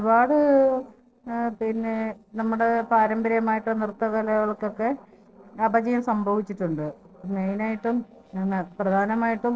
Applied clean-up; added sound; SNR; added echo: neural separator model SepFormer DNS4.